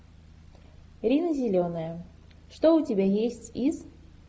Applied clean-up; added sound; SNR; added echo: none; none; none; none.